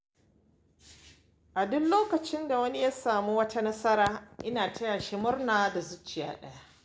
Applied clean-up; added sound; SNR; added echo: none; none; none; none.